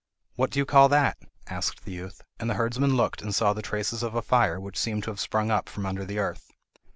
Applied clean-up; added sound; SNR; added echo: none; none; none; none.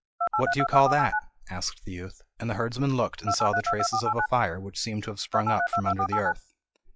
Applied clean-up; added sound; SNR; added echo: classical method log-MMSE.